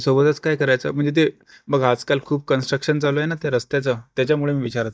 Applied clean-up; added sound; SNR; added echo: neural mask model DeepFilterNet 3.